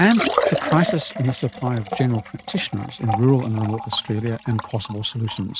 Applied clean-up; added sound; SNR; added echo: neural mask model RNNoise.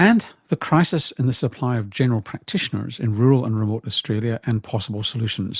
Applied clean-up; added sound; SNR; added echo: none; none; none; none.